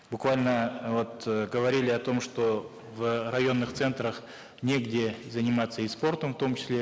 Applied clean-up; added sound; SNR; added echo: none; none; none; none.